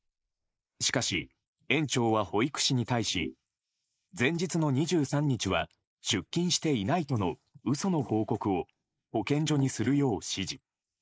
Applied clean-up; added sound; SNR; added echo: neural mask model Resemble Enhance denoiser.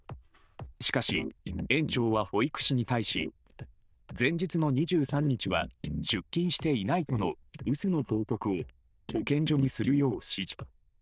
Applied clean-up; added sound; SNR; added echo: neural diffusion model UNIVERSE++.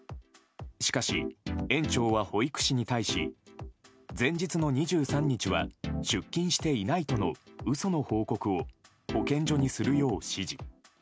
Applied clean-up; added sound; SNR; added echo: none; none; none; none.